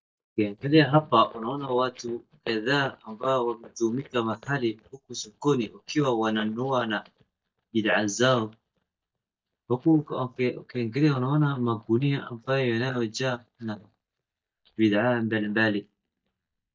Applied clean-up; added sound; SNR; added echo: neural mask model DeepFilterNet 3.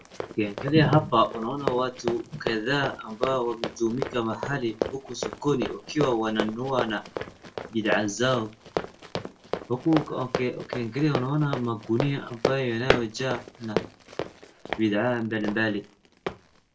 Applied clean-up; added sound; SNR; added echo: none; Run; 6 dB; reverberation time 0.2 s.